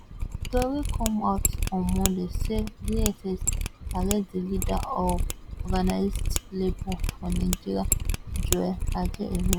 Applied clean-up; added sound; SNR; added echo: none; Mechanisms; -1 dB; none.